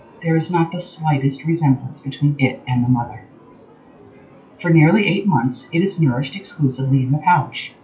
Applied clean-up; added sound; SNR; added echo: classical method WPE with log-MMSE.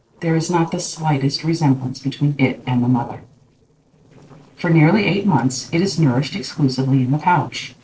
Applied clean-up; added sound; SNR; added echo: neural separator model SepFormer DNS4.